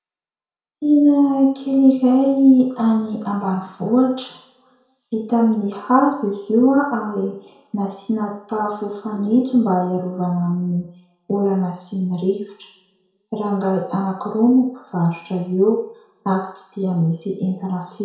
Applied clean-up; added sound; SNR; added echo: none; none; none; reverberation time 0.5 s.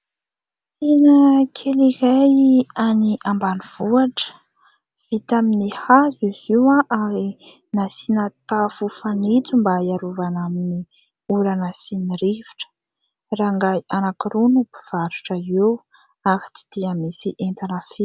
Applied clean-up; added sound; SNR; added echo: none; none; none; none.